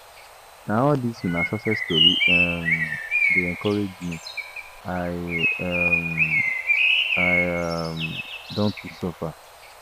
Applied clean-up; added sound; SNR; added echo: none; Bird; -3 dB; none.